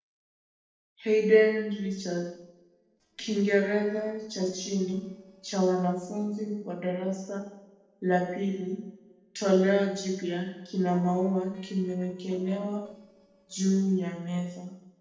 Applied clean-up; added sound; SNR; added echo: neural separator model SepFormer DNS4.